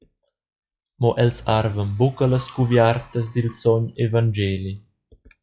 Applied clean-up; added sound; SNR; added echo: classical method log-MMSE.